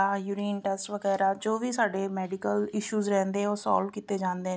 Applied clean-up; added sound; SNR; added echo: none; none; none; none.